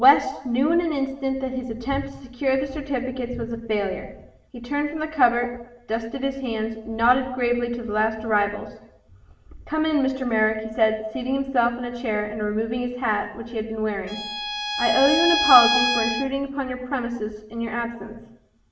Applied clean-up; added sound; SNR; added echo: none; Bowed string instrument; 1 dB; reverberation time 0.8 s.